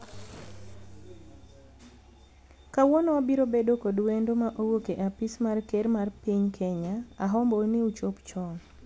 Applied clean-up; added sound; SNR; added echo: none; none; none; none.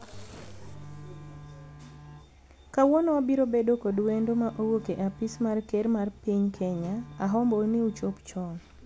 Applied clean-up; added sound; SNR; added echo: none; Bowed string instrument; 19 dB; none.